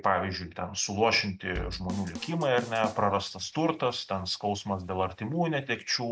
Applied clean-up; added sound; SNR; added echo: none; Drum kit; 11 dB; none.